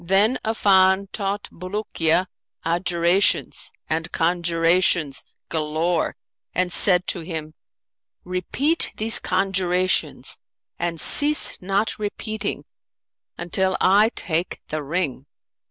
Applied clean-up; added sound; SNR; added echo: none; none; none; none.